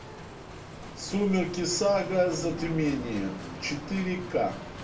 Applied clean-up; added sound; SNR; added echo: none; Bicycle; 11 dB; reverberation time 0.3 s.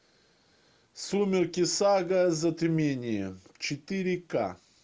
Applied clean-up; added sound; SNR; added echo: none; none; none; none.